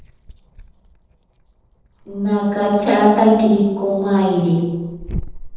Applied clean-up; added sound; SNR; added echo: neural separator model SepFormer DNS4.